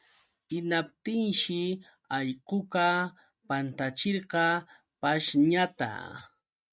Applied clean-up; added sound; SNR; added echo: neural mask model RNNoise.